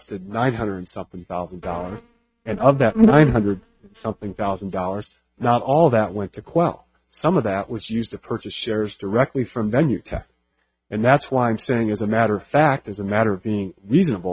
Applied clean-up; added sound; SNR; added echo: neural mask model RNNoise.